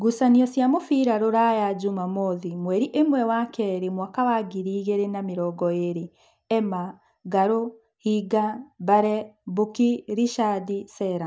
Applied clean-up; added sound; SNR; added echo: none; none; none; none.